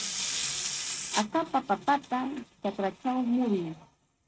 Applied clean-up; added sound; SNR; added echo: neural mask model RNNoise.